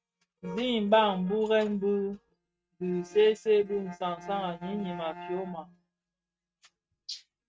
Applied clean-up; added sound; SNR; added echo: neural mask model RNNoise.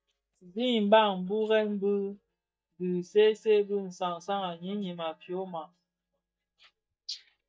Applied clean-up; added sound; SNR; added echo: neural mask model DeepFilterNet 3.